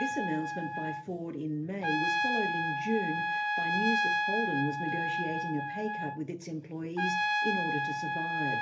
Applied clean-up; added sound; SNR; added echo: none; Trumpet; -3 dB; reverberation time 0.3 s.